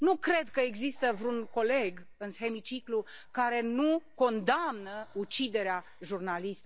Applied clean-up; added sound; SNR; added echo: none; Breathing; 17 dB; none.